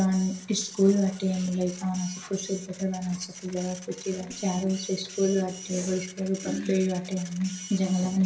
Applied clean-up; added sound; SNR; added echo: none; Printer; 16 dB; reverberation time 0.5 s.